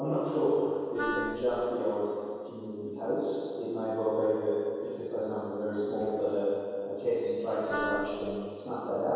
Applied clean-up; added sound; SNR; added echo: none; Wind instrument, woodwind instrument; 6 dB; reverberation time 2.2 s.